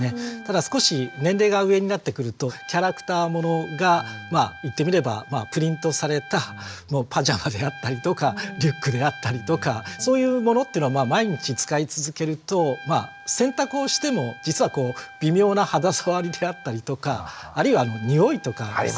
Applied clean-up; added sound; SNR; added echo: none; Trumpet; 18 dB; none.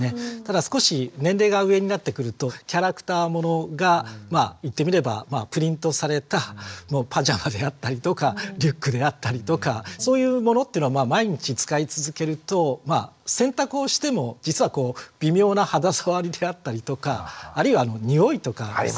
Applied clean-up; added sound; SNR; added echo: none; none; none; none.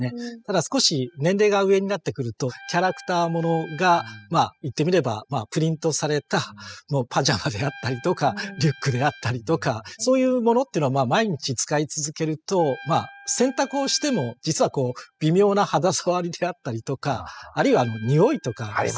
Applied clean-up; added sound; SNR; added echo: classical method spectral subtraction.